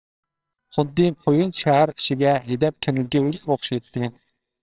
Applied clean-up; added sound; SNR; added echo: neural separator model SepFormer WHAMR!.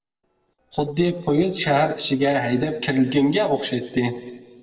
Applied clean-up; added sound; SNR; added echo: neural separator model SepFormer DNS4.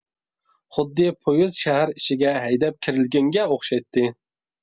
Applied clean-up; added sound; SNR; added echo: none; none; none; none.